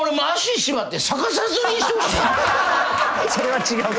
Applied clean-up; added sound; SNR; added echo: none; none; none; none.